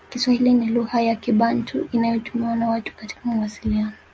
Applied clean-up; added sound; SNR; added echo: none; none; none; none.